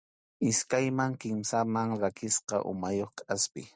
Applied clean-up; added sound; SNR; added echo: none; none; none; none.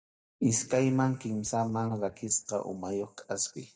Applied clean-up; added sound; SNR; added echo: neural mask model DeepFilterNet 3.